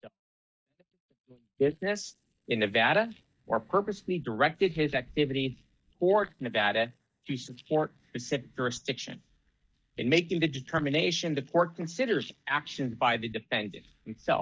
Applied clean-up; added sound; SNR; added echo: neural mask model DeepFilterNet 3.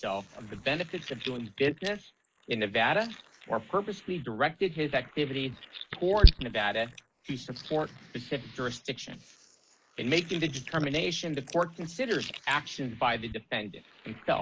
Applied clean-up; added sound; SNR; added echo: neural mask model Resemble Enhance denoiser.